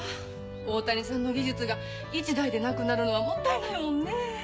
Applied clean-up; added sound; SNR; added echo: none; none; none; none.